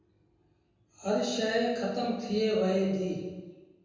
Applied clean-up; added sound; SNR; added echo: none; none; none; reverberation time 1.2 s.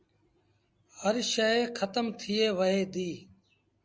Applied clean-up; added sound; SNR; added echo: none; none; none; none.